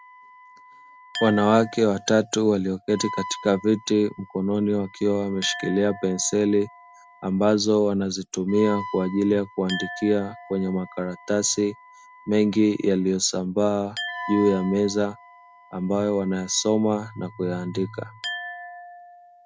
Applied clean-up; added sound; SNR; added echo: none; Glass + Wind instrument, woodwind instrument; 15 dB; none.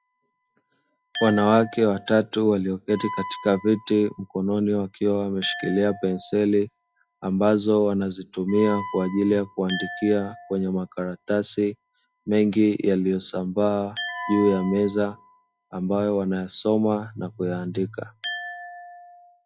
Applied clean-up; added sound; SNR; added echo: classical method log-MMSE.